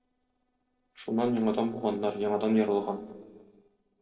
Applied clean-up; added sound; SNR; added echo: neural separator model SepFormer DNS4.